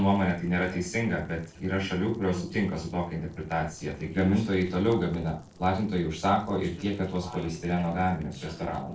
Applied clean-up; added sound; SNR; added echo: neural separator model SepFormer DNS4.